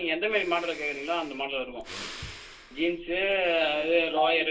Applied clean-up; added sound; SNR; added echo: none; Breathing; 17 dB; reverberation time 0.2 s.